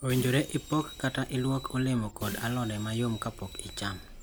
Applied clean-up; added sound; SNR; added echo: none; Bus; 13 dB; none.